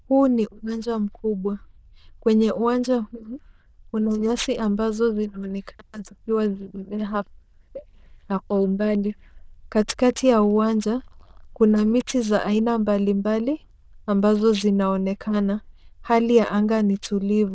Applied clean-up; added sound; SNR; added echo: neural diffusion model UNIVERSE++.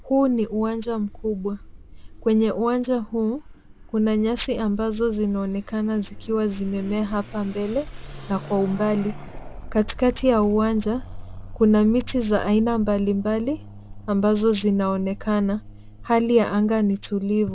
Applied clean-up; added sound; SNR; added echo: none; Car passing by / Accelerating, revving, vroom; 14 dB; none.